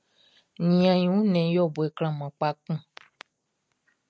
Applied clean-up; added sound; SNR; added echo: none; none; none; none.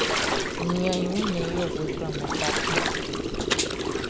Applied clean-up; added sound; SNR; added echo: none; Gurgling; -4 dB; none.